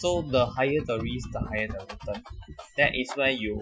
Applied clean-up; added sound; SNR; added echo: classical method Wiener filter.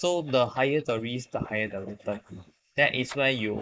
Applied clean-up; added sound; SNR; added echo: neural mask model Resemble Enhance denoiser.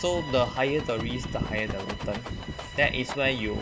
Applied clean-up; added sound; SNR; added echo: none; Bowed string instrument + Rattle; 12 dB; none.